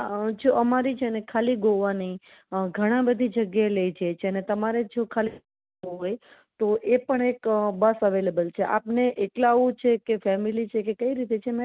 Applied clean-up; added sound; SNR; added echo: none; none; none; none.